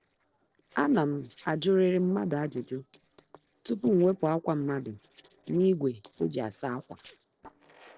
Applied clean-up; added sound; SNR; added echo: neural separator model SepFormer DNS4.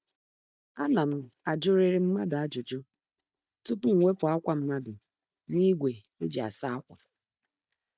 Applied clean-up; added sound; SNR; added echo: neural mask model DeepFilterNet 3.